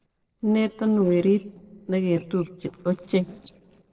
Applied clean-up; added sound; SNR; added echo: neural separator model SepFormer DNS4.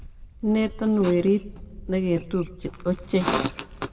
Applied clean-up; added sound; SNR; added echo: none; Livestock, farm animals, working animals; 17 dB; reverberation time 0.7 s.